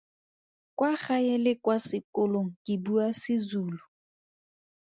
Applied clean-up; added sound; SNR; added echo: none; none; none; none.